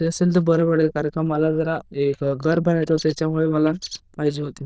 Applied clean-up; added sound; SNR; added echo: neural diffusion model UNIVERSE++.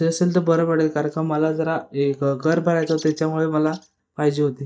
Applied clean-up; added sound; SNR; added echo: neural mask model DeepFilterNet 3.